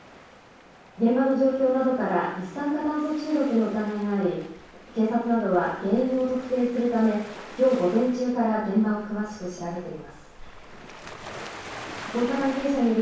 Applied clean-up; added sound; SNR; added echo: none; Waves, surf; 17 dB; reverberation time 0.7 s.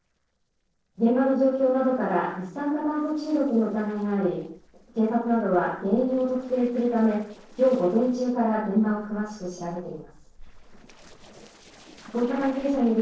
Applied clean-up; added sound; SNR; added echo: neural separator model SepFormer DNS4.